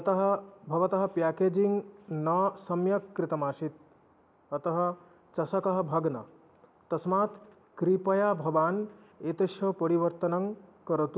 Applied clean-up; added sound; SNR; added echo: none; none; none; none.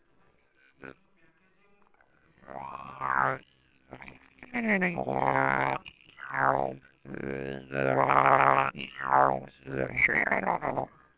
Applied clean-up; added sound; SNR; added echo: neural separator model SepFormer WHAMR!.